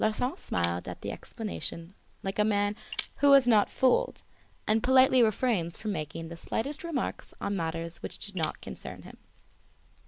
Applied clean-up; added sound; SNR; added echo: none; Shatter; 16 dB; none.